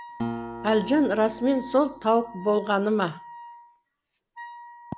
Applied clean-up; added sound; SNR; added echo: none; Acoustic guitar + Wind instrument, woodwind instrument; 13 dB; none.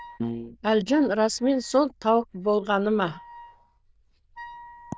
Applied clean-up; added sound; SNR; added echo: neural diffusion model UNIVERSE++.